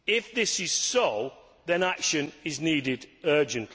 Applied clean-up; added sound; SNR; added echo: none; none; none; none.